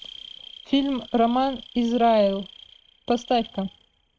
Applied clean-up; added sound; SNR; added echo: neural mask model RNNoise.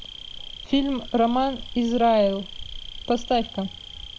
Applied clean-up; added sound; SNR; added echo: none; Insect; 12 dB; none.